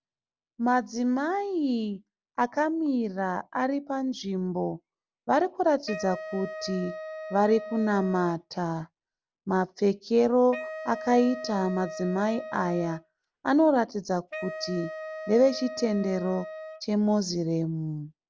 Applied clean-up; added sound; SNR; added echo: none; Wind instrument, woodwind instrument; 12 dB; none.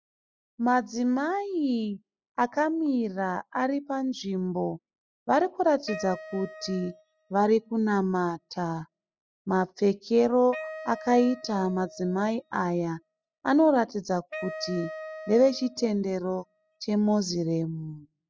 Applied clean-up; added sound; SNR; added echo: classical method spectral subtraction.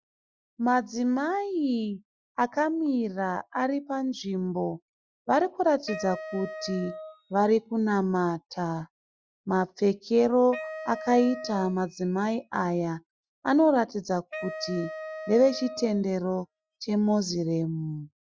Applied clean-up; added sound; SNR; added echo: classical method Wiener filter.